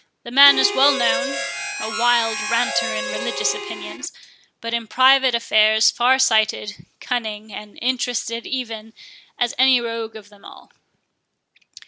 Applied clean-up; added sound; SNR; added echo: none; Harmonica; 4 dB; none.